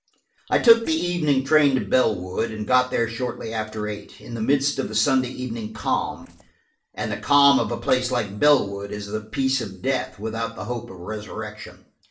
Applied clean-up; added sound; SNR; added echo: neural separator model SepFormer DNS4.